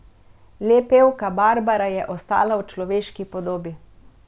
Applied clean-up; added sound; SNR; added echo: none; none; none; none.